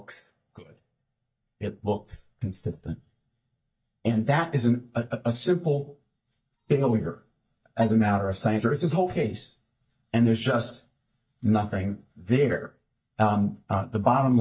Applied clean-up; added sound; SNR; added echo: neural mask model DeepFilterNet 3.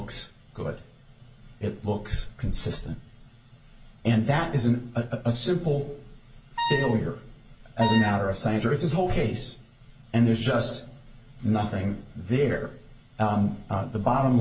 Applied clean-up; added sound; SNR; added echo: none; Wind instrument, woodwind instrument; 4 dB; reverberation time 0.2 s.